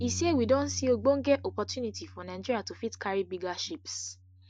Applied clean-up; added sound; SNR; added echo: none; Bass guitar; 13 dB; none.